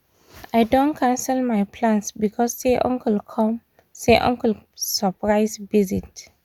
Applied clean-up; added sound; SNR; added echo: none; none; none; none.